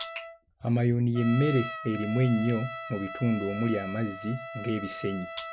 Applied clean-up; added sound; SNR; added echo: none; Trumpet; 11 dB; none.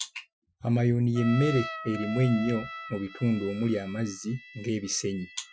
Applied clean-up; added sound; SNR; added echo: classical method Wiener filter.